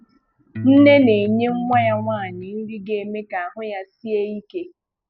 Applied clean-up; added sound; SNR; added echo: none; Electric guitar; 10 dB; none.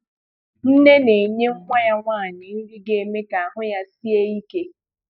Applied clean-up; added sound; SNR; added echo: neural mask model DeepFilterNet 3.